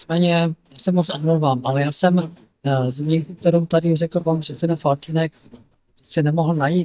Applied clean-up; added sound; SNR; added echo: neural mask model DeepFilterNet 3.